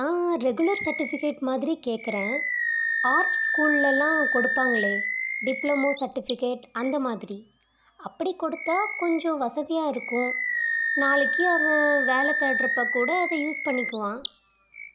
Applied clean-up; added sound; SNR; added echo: none; Animal; 1 dB; none.